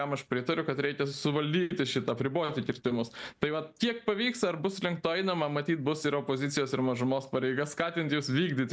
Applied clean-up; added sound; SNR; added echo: none; none; none; none.